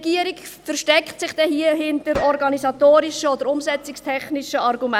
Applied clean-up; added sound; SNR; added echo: none; Gunshot, gunfire; 16 dB; none.